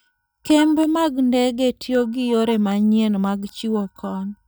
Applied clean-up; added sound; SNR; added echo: neural mask model DeepFilterNet 3.